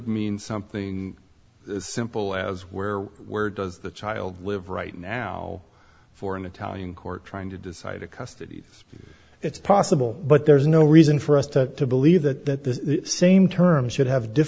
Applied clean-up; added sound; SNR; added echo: none; none; none; none.